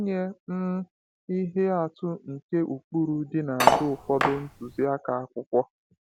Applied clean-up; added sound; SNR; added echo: none; Cutlery, silverware; -3 dB; none.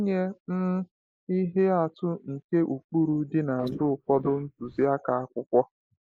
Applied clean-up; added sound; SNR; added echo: neural mask model Resemble Enhance denoiser.